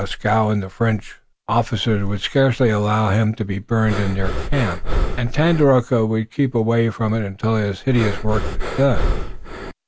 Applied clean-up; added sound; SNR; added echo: none; Breathing; 1 dB; none.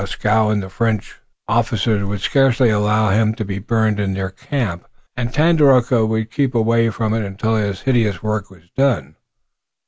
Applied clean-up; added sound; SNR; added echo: none; none; none; none.